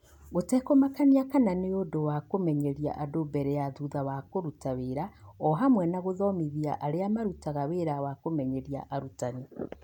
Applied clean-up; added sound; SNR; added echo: none; none; none; none.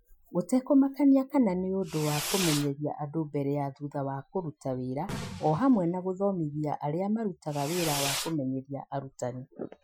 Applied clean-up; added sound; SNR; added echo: classical method Wiener filter.